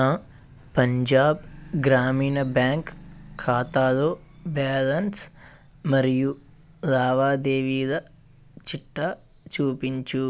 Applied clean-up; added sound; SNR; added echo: none; none; none; none.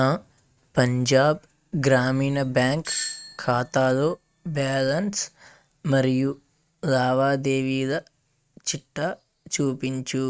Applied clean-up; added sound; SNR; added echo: neural mask model RNNoise.